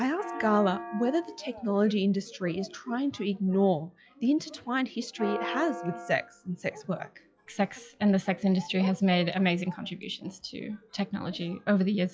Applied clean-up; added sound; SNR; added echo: classical method log-MMSE.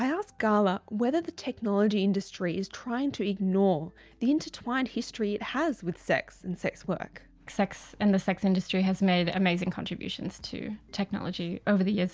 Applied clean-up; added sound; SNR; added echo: none; none; none; none.